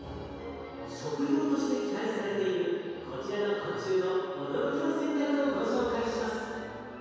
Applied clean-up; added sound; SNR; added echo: none; none; none; reverberation time 2.2 s.